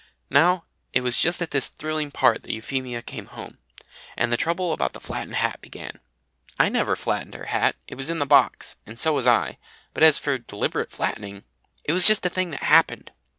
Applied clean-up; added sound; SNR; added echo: none; none; none; none.